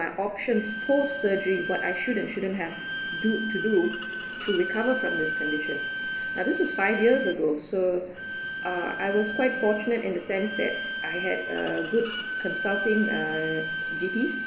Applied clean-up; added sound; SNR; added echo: none; Bowed string instrument; 5 dB; reverberation time 1.3 s.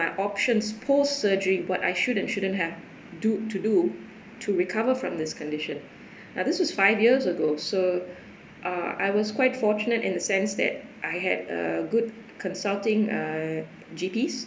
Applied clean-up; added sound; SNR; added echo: none; none; none; none.